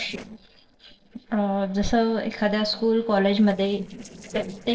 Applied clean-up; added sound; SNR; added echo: neural separator model SepFormer DNS4.